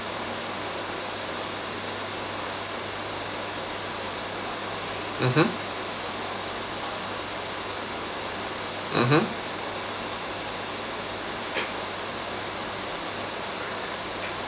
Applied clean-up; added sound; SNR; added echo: none; none; none; none.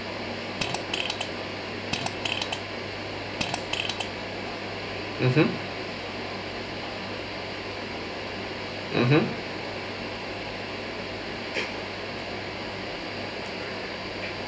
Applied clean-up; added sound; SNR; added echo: none; Fart; 3 dB; reverberation time 1.4 s.